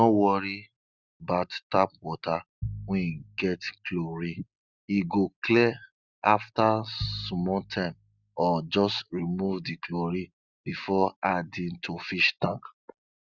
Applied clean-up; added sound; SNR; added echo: neural mask model RNNoise.